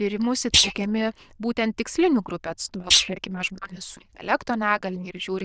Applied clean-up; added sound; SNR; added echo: neural diffusion model UNIVERSE++.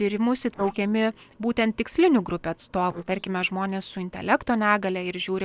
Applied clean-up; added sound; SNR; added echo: neural separator model SepFormer DNS4.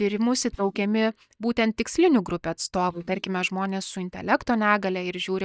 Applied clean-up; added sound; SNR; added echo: neural mask model DeepFilterNet 3.